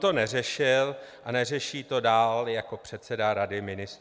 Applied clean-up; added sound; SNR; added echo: none; none; none; none.